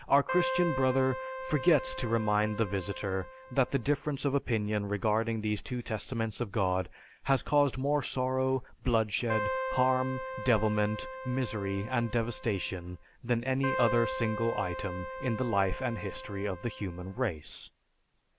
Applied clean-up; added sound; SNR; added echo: none; Keyboard (musical); 7 dB; none.